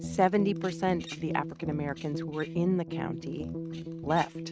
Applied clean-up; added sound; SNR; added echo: neural mask model RNNoise.